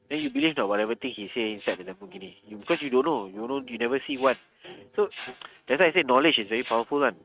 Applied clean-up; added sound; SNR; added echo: neural mask model RNNoise.